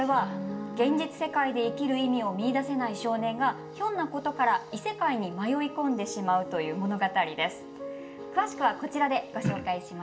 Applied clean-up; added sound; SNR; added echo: none; none; none; reverberation time 0.4 s.